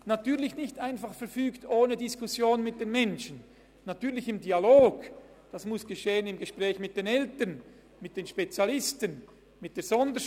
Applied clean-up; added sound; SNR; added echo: none; none; none; none.